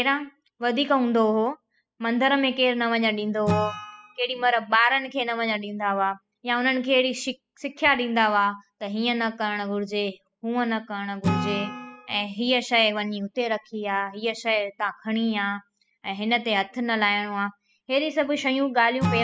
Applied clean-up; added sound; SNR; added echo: classical method spectral subtraction.